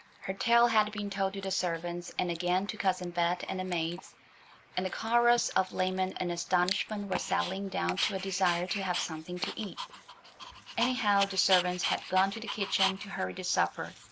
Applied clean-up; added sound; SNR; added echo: none; Dog; 10 dB; none.